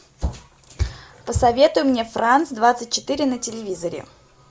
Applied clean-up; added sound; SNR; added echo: none; none; none; none.